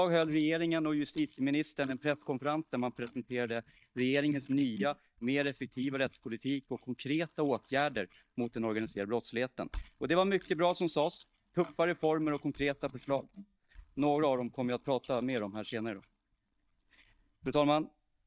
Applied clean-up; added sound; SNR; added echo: neural mask model DeepFilterNet 3.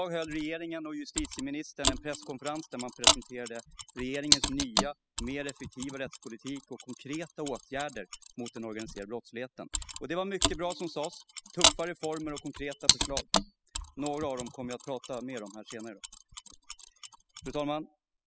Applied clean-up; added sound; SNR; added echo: classical method spectral subtraction.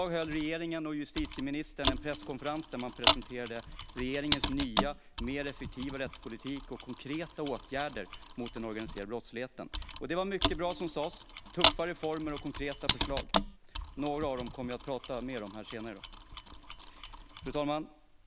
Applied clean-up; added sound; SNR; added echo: none; Mechanisms; -3 dB; none.